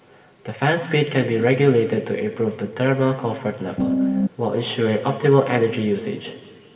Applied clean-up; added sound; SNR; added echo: none; Piano; -2 dB; reverberation time 2.0 s.